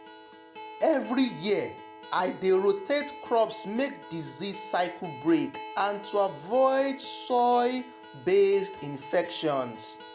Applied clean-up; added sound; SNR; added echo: none; Acoustic guitar; 16 dB; none.